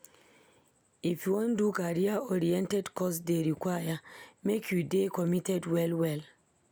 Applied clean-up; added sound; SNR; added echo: none; none; none; none.